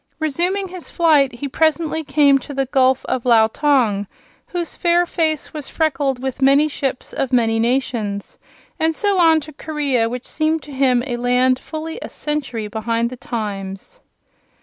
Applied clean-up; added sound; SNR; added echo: none; none; none; none.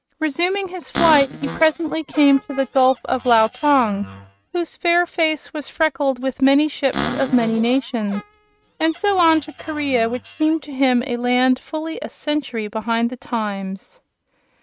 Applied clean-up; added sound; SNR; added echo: neural mask model RNNoise.